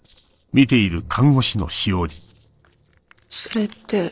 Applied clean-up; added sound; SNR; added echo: neural separator model SepFormer DNS4.